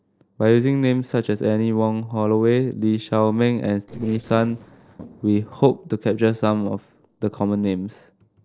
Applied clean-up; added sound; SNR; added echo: neural separator model SepFormer DNS4.